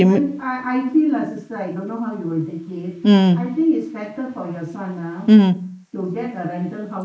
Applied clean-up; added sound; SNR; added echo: neural mask model Resemble Enhance denoiser.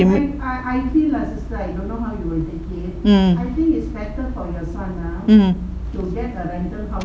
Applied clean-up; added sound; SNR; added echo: none; none; none; none.